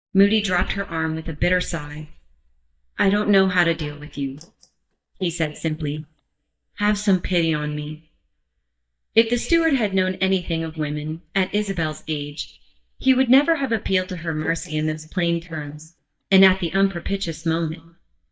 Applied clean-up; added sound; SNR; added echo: neural mask model DeepFilterNet 3.